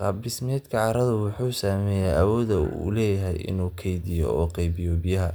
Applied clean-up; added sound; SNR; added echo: none; none; none; none.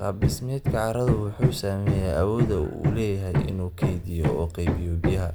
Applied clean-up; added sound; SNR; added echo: none; Hammer; 1 dB; none.